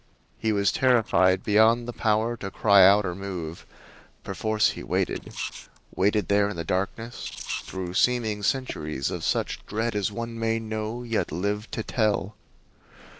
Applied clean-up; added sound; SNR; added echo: neural separator model SepFormer DNS4.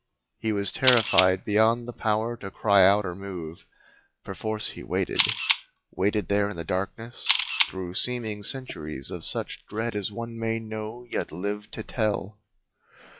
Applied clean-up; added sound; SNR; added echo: classical method log-MMSE.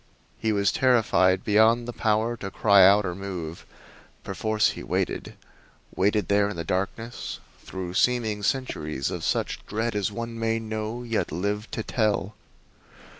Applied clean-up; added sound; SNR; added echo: none; none; none; none.